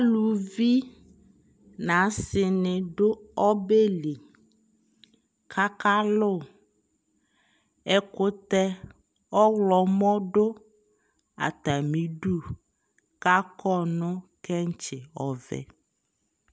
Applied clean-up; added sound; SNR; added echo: none; none; none; none.